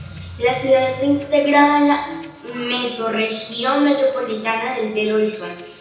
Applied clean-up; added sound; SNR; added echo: none; Breathing; 14 dB; reverberation time 0.9 s.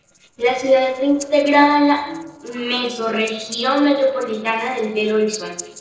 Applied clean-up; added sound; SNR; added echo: neural separator model SepFormer DNS4.